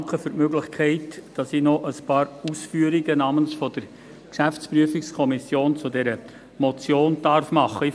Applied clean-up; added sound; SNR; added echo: none; none; none; none.